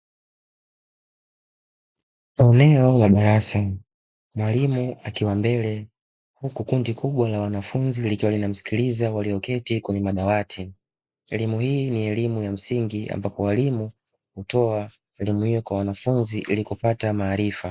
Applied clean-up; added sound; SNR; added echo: none; none; none; none.